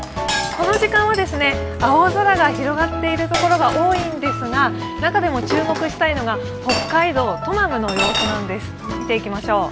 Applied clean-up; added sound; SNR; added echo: none; Chink, clink; 10 dB; none.